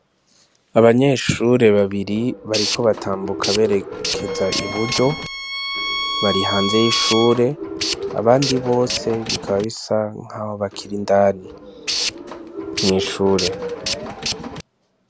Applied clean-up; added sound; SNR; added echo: none; Tools + Bowed string instrument; 5 dB; none.